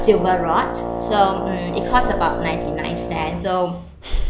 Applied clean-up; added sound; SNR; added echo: none; Breathing + Brass instrument; 3 dB; none.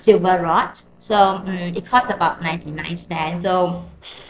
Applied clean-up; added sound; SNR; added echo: neural separator model SepFormer DNS4.